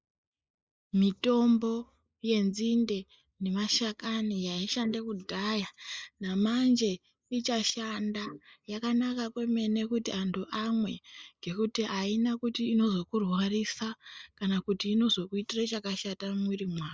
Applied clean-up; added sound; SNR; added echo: neural mask model Resemble Enhance denoiser.